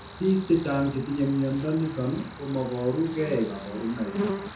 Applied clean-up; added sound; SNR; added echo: none; Cricket; 10 dB; reverberation time 0.5 s.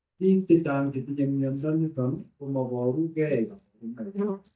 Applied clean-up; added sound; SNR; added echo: neural mask model DeepFilterNet 3.